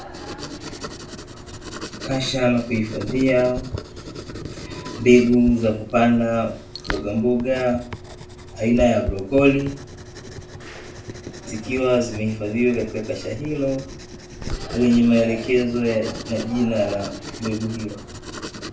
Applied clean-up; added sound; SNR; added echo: none; Writing; 12 dB; reverberation time 0.3 s.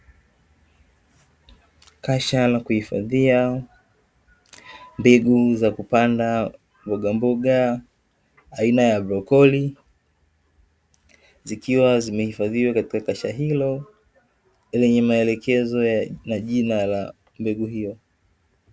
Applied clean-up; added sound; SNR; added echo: none; none; none; none.